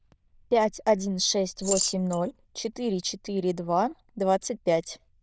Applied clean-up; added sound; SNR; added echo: neural diffusion model UNIVERSE++.